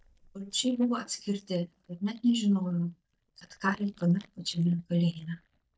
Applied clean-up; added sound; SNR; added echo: neural mask model DeepFilterNet 3.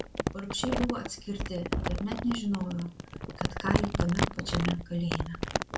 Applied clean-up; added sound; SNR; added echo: none; Crumpling, crinkling; -1 dB; reverberation time 0.2 s.